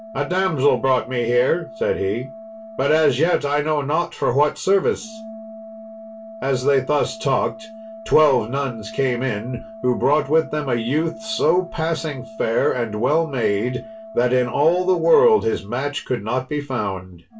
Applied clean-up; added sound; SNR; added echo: none; Organ; 17 dB; reverberation time 0.2 s.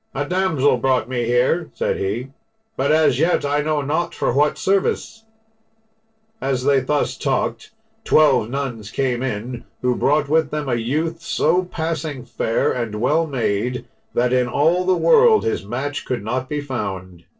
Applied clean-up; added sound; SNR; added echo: neural separator model SepFormer DNS4.